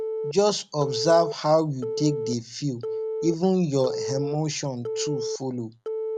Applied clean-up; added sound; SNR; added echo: none; Telephone; 6 dB; none.